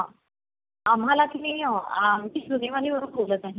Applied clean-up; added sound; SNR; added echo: none; none; none; none.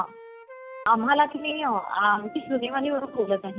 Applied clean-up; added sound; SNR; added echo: none; Wind instrument, woodwind instrument; 18 dB; none.